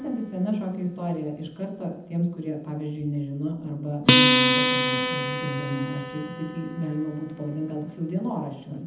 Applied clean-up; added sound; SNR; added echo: none; Acoustic guitar; -2 dB; reverberation time 0.8 s.